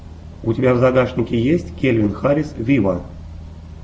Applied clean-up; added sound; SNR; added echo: none; none; none; none.